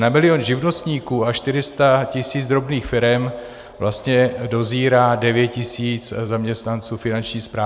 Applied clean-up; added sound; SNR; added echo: none; none; none; none.